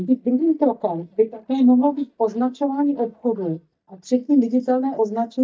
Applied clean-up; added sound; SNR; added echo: neural mask model DeepFilterNet 3.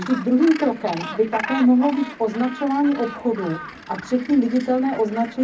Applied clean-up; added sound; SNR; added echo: none; Gull, seagull; 14 dB; reverberation time 0.4 s.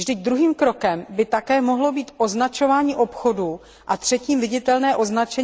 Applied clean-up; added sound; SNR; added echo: none; none; none; none.